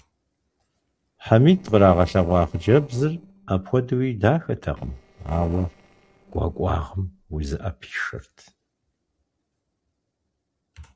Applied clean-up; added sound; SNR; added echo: neural separator model SepFormer DNS4.